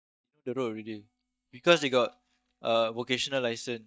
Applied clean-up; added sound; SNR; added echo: neural mask model DeepFilterNet 3.